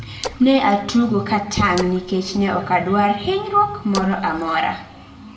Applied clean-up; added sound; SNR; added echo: none; Splash, splatter; 16 dB; reverberation time 0.6 s.